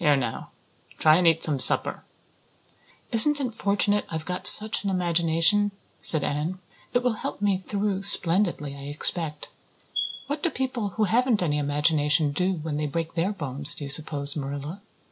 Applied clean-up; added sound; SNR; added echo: none; none; none; none.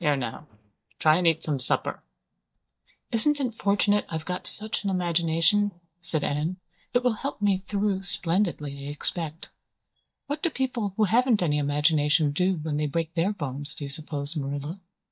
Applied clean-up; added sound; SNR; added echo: neural mask model DeepFilterNet 3.